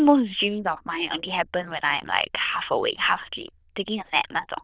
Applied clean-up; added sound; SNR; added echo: neural diffusion model UNIVERSE++.